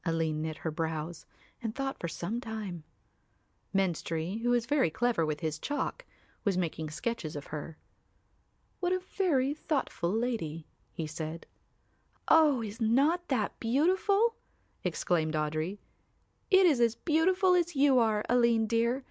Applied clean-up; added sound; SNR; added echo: none; none; none; none.